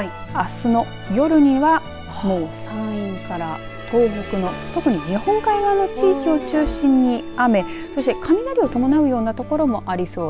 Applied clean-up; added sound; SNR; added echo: none; Bass drum; 13 dB; none.